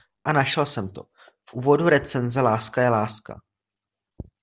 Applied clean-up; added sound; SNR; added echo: none; none; none; none.